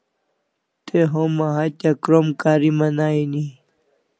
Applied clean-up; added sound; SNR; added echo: none; none; none; none.